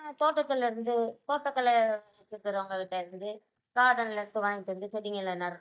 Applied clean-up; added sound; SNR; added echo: neural mask model DeepFilterNet 3.